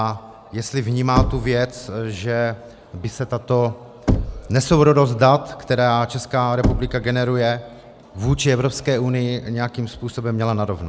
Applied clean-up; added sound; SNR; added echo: none; Knock / Wood; 7 dB; none.